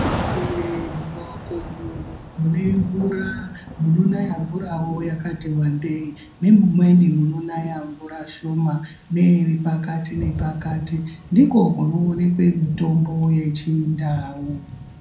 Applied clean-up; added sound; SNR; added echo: none; Thunder / Rain; 13 dB; reverberation time 0.6 s.